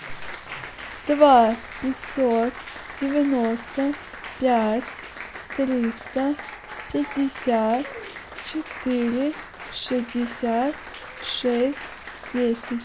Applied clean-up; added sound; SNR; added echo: none; Applause; 13 dB; none.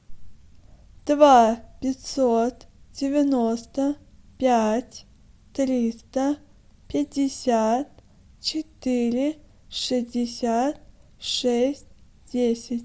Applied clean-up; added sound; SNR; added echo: none; none; none; none.